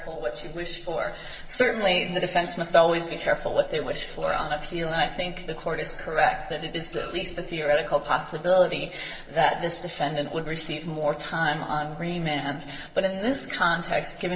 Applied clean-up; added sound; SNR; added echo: neural separator model SepFormer DNS4.